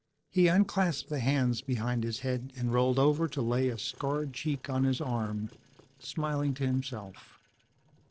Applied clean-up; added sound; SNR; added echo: neural separator model SepFormer DNS4.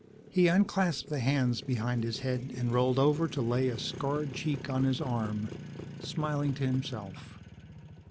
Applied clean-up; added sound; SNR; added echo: none; Motorcycle; 13 dB; none.